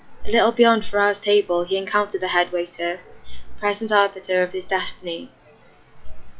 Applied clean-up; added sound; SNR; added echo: classical method log-MMSE.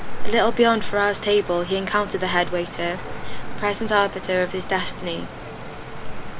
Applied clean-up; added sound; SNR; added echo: none; Cricket; 2 dB; none.